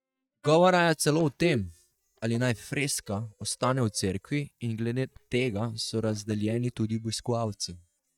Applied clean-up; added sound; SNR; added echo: neural mask model DeepFilterNet 3.